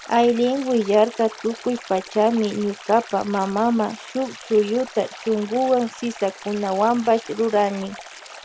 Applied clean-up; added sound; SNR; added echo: none; Stream; 18 dB; none.